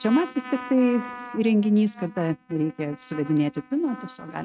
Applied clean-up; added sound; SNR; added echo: neural mask model RNNoise.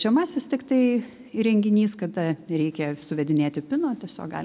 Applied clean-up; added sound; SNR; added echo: none; none; none; none.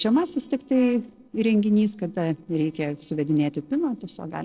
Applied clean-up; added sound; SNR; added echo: neural separator model SepFormer DNS4.